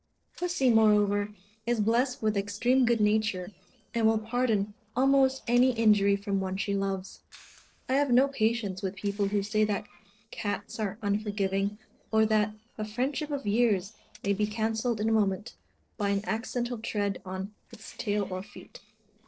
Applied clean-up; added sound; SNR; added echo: neural separator model SepFormer DNS4.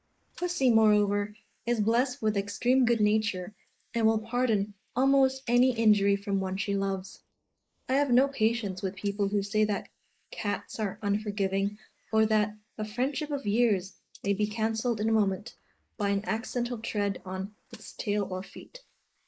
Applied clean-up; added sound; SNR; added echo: neural mask model Resemble Enhance denoiser.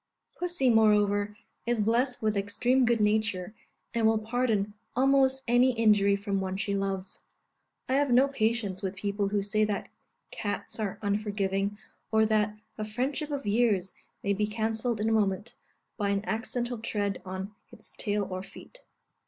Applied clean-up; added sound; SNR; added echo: none; none; none; none.